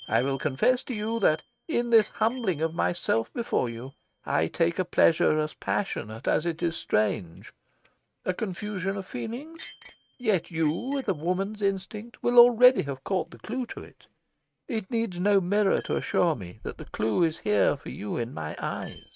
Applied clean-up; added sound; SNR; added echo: neural mask model RNNoise.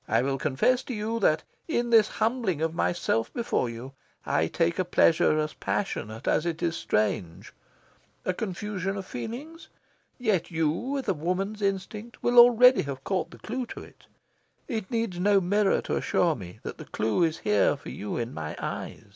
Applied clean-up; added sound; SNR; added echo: none; none; none; none.